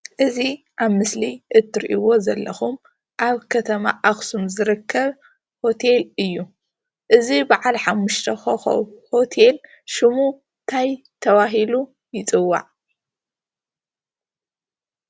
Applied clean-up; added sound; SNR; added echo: none; none; none; none.